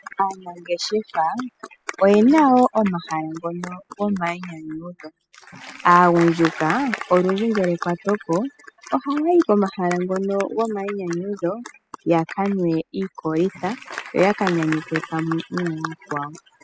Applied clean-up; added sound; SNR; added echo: classical method spectral subtraction.